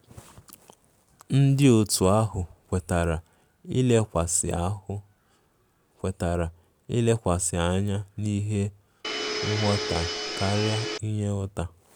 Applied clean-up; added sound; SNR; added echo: none; Domestic sounds, home sounds; 4 dB; none.